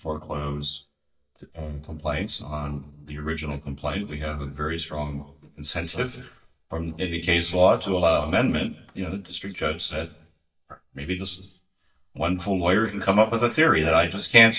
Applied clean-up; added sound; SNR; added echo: neural mask model DeepFilterNet 3.